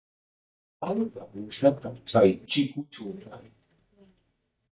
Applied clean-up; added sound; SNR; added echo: neural mask model DeepFilterNet 3.